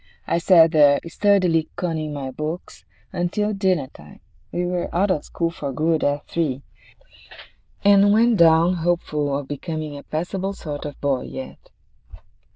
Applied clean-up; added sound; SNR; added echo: neural diffusion model UNIVERSE++.